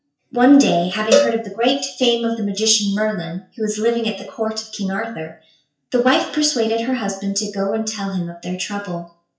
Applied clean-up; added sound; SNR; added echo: classical method WPE with log-MMSE.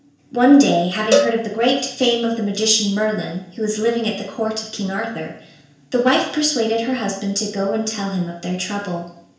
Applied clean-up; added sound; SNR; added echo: none; Cowbell; 4 dB; reverberation time 0.5 s.